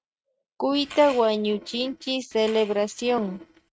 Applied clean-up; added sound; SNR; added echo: neural mask model RNNoise.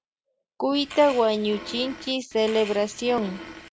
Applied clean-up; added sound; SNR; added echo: none; Fart; 15 dB; none.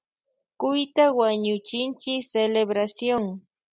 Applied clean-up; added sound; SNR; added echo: none; none; none; none.